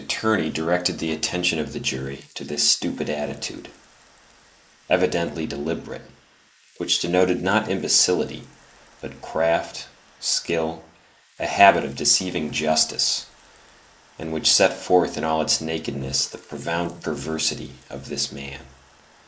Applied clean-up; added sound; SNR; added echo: neural mask model Resemble Enhance denoiser.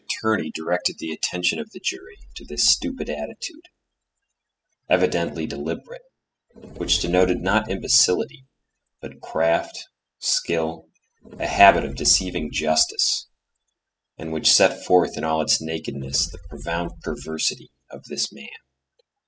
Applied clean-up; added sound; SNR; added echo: classical method spectral subtraction.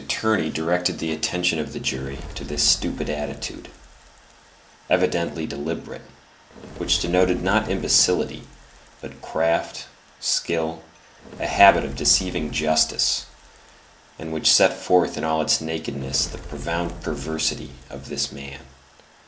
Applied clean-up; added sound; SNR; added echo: none; Fire; 16 dB; none.